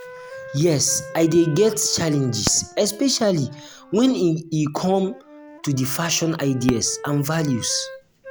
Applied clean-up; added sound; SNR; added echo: none; Fireworks + Wind instrument, woodwind instrument; 16 dB; none.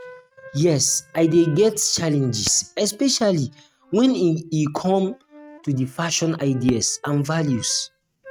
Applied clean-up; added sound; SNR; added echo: neural mask model RNNoise.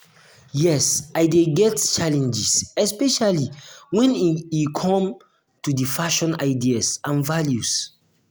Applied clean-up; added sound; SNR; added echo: none; none; none; none.